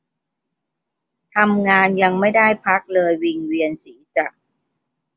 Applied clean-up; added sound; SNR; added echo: none; none; none; none.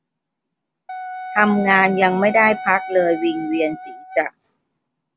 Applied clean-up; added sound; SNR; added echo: none; Wind instrument, woodwind instrument; 12 dB; none.